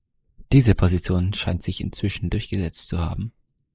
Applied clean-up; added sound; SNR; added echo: neural mask model Resemble Enhance denoiser.